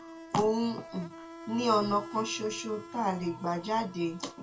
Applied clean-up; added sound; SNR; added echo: none; Insect; 15 dB; reverberation time 0.2 s.